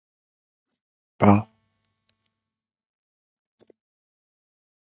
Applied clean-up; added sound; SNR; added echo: neural mask model DeepFilterNet 3.